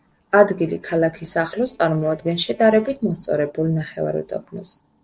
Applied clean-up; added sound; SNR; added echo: neural separator model SepFormer DNS4.